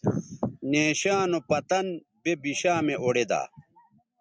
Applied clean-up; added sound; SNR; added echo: none; none; none; none.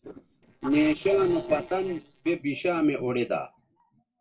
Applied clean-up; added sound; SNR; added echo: neural separator model SepFormer DNS4.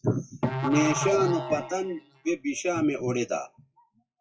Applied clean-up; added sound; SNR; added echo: classical method WPE with log-MMSE.